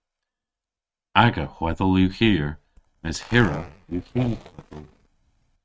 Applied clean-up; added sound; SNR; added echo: neural mask model RNNoise.